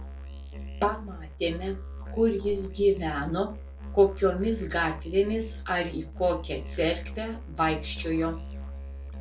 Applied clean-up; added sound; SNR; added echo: none; Musical instrument; 10 dB; reverberation time 0.2 s.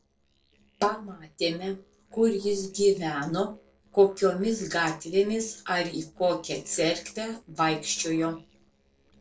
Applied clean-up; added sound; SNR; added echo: neural separator model SepFormer DNS4.